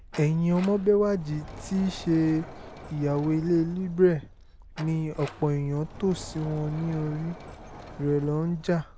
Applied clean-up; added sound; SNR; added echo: none; Sliding door; 16 dB; none.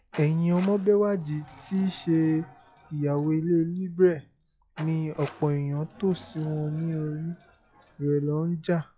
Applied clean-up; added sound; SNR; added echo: classical method log-MMSE.